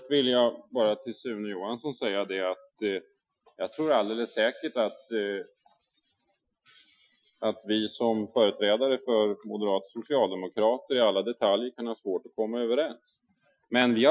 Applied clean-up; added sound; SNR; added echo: classical method Wiener filter.